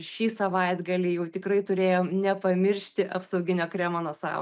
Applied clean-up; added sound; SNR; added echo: none; none; none; none.